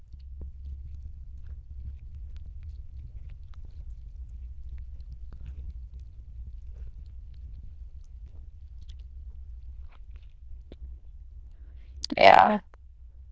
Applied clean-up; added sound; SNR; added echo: neural diffusion model UNIVERSE++.